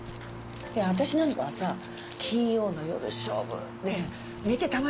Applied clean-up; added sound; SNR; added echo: none; Crumpling, crinkling + Walk, footsteps; 15 dB; none.